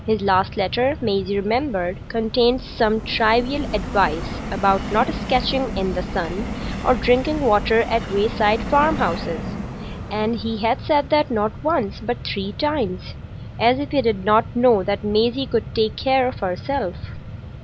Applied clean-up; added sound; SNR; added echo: none; Mechanisms + Subway, metro, underground; 9 dB; none.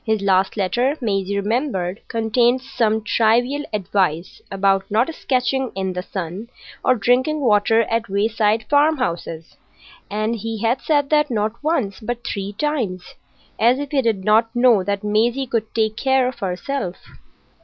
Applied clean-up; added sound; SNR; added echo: none; none; none; none.